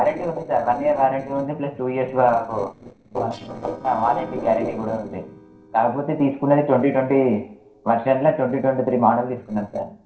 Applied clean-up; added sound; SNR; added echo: neural separator model SepFormer DNS4.